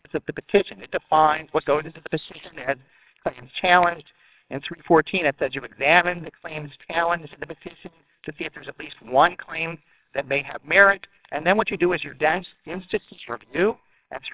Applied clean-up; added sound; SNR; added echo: neural separator model SepFormer WHAMR!.